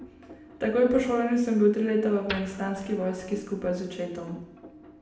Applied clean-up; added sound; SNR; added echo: none; Wood; 18 dB; reverberation time 0.8 s.